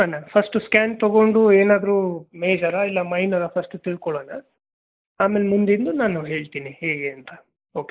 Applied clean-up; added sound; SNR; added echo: neural mask model Resemble Enhance denoiser.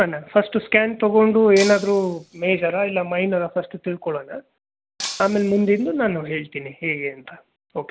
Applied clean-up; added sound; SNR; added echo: none; Shatter; 14 dB; none.